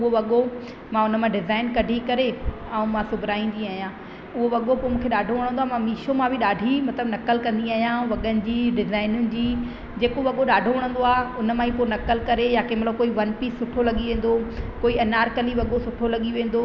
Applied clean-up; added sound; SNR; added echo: none; none; none; none.